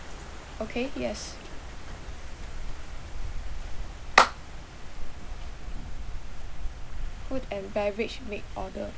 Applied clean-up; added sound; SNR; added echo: none; Wind; 0 dB; none.